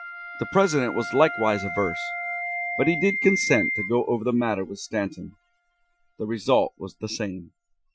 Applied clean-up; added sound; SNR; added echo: classical method Wiener filter.